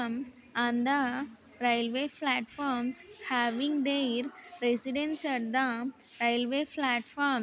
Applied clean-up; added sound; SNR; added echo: none; none; none; none.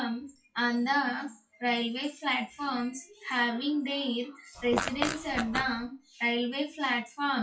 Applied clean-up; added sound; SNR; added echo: classical method WPE with log-MMSE.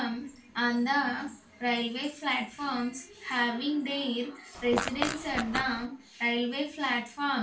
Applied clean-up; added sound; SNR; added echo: none; Fart; 3 dB; reverberation time 0.3 s.